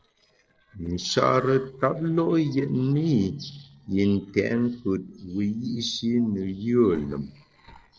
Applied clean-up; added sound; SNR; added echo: neural separator model SepFormer DNS4.